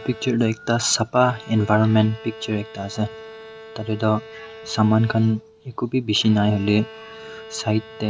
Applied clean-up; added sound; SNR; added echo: none; Bowed string instrument; 18 dB; none.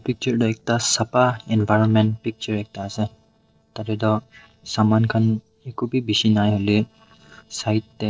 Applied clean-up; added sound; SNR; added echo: neural separator model SepFormer DNS4.